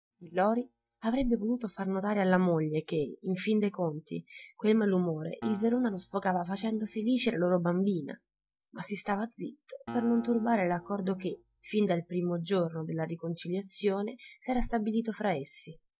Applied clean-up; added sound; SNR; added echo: neural mask model DeepFilterNet 3.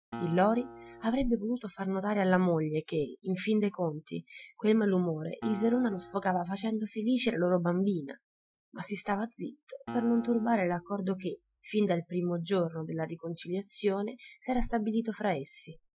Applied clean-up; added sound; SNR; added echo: classical method Wiener filter.